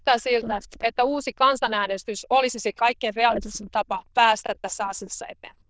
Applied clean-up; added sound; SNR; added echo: neural diffusion model UNIVERSE++.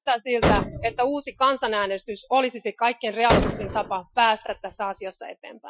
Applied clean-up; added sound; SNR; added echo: classical method Wiener filter.